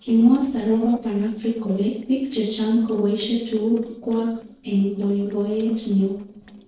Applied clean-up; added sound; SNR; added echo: neural separator model SepFormer DNS4.